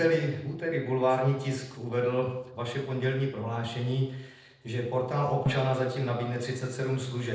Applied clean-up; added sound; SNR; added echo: neural separator model SepFormer DNS4.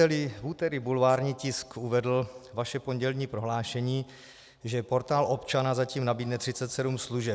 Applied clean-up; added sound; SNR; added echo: none; none; none; none.